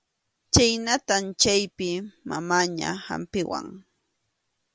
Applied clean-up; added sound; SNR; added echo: none; none; none; none.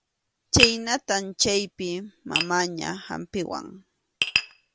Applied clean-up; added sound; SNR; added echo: none; Tap; 3 dB; none.